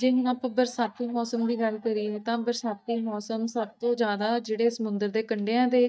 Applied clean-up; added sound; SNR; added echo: neural mask model DeepFilterNet 3.